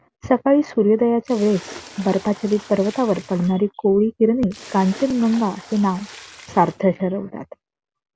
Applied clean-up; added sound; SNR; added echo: none; Splash, splatter; 19 dB; none.